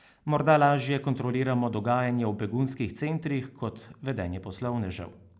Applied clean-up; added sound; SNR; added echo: none; none; none; none.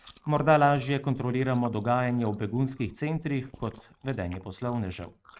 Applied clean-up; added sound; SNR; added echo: neural mask model RNNoise.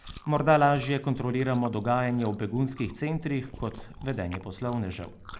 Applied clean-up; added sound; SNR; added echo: none; Chewing, mastication; 18 dB; none.